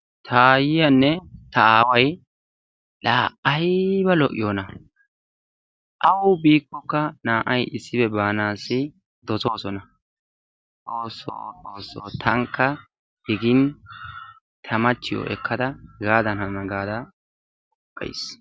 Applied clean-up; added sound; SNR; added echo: none; none; none; none.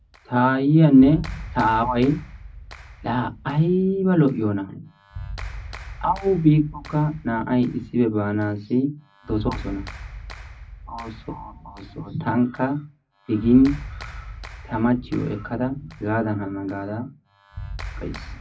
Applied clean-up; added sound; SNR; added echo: none; Clapping; 15 dB; reverberation time 0.4 s.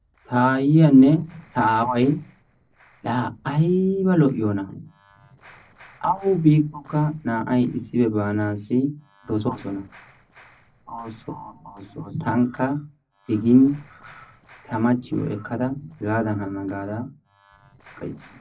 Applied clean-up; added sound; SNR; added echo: neural separator model SepFormer DNS4.